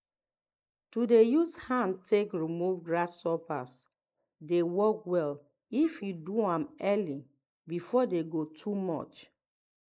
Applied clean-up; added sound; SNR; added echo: neural mask model Resemble Enhance denoiser.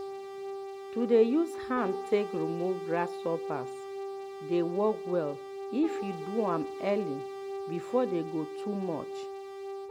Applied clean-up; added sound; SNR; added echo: none; Brass instrument; 6 dB; none.